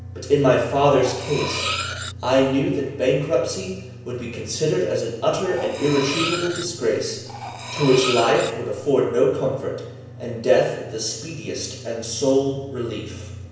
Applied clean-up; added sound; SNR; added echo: none; Cutlery, silverware; 8 dB; reverberation time 0.9 s.